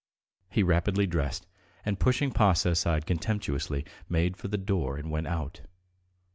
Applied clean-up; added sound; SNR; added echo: none; none; none; none.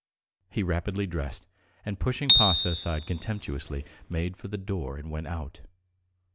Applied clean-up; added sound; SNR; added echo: none; Bicycle bell; -5 dB; none.